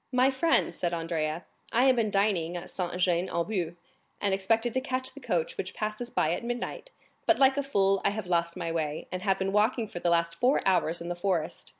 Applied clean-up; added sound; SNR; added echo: none; none; none; none.